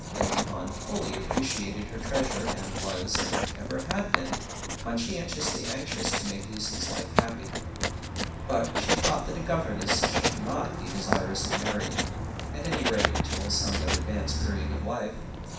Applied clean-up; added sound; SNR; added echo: none; Writing; -2 dB; reverberation time 0.6 s.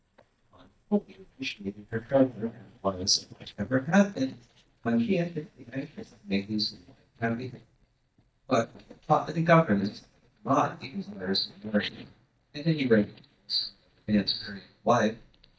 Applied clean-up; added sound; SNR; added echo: neural mask model DeepFilterNet 3.